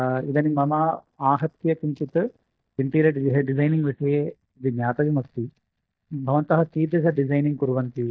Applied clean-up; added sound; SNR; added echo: neural mask model DeepFilterNet 3.